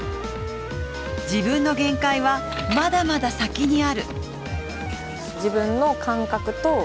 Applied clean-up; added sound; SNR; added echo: none; Wind instrument, woodwind instrument; 10 dB; none.